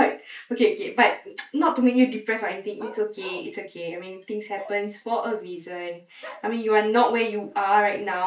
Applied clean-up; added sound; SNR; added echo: neural mask model Resemble Enhance denoiser.